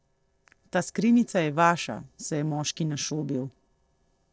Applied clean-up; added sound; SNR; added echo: neural separator model SepFormer DNS4.